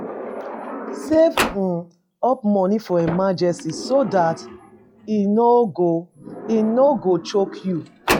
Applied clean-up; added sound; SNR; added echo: classical method log-MMSE.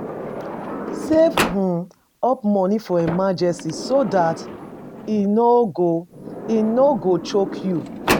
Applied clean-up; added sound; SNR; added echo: none; Sliding door; 8 dB; none.